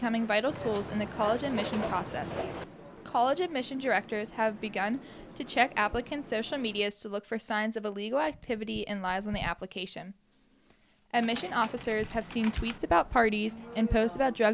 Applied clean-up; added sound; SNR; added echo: none; none; none; none.